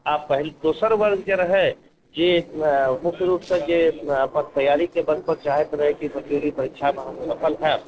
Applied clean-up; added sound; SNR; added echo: neural separator model SepFormer DNS4.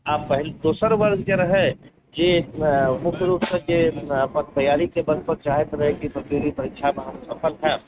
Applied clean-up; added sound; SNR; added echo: neural mask model RNNoise.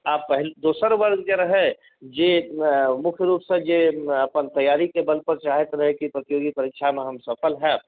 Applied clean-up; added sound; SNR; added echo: none; none; none; none.